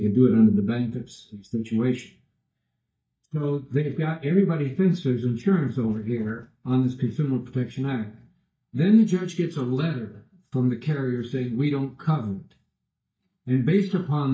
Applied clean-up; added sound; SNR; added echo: neural mask model DeepFilterNet 3.